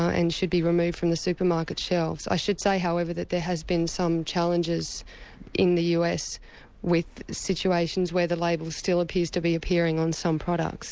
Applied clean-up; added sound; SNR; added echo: none; none; none; none.